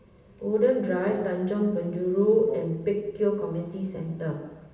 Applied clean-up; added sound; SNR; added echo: none; Wind instrument, woodwind instrument; 13 dB; reverberation time 1.1 s.